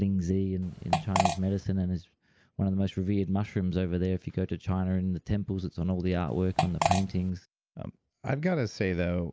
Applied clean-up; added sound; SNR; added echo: none; Fart; 1 dB; none.